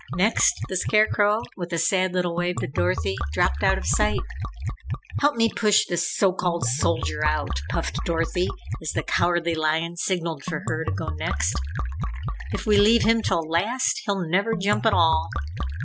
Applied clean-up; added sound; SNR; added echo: classical method spectral subtraction.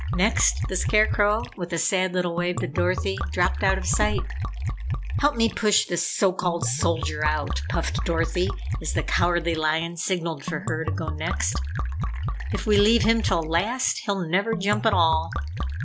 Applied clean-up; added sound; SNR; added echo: none; Liquid; 3 dB; none.